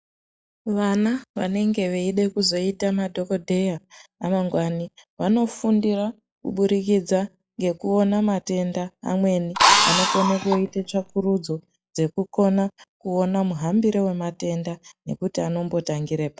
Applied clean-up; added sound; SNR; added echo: classical method log-MMSE.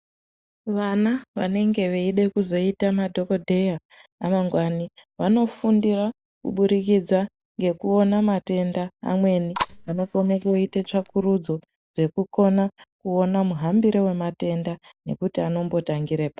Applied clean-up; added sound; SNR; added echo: neural mask model DeepFilterNet 3.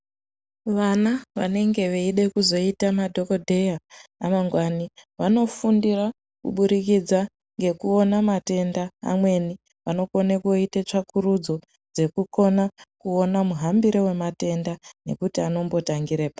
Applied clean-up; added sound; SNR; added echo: none; none; none; none.